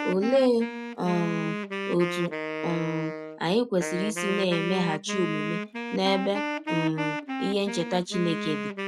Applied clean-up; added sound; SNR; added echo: none; Wind instrument, woodwind instrument; 5 dB; none.